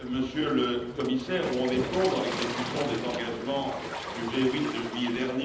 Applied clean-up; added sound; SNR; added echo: none; Waves, surf; 7 dB; reverberation time 0.9 s.